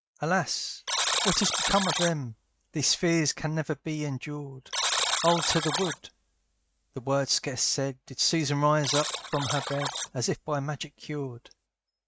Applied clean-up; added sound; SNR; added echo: neural mask model RNNoise.